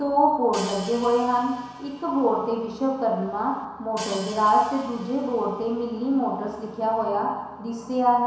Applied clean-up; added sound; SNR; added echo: none; Hi-hat; 20 dB; reverberation time 1.0 s.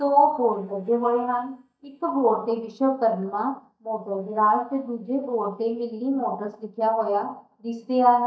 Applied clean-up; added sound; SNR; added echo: neural mask model DeepFilterNet 3.